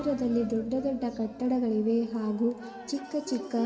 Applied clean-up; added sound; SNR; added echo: none; Cheering; 16 dB; reverberation time 2.1 s.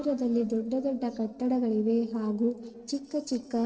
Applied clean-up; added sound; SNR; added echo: neural separator model SepFormer DNS4.